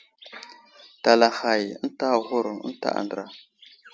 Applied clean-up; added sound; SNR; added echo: none; none; none; none.